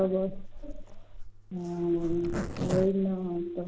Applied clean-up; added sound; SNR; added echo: none; Zipper (clothing); 6 dB; none.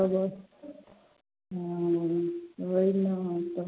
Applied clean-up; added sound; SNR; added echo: none; none; none; none.